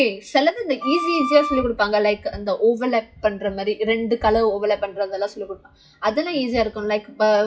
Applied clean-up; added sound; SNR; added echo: classical method WPE with log-MMSE.